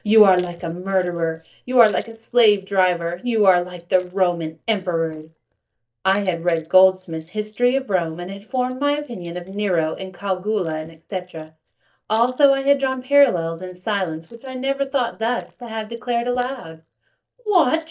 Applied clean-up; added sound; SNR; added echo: neural mask model DeepFilterNet 3.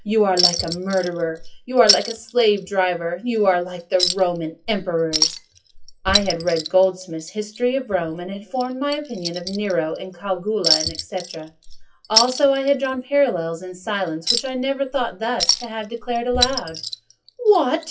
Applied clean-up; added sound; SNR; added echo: classical method WPE with log-MMSE.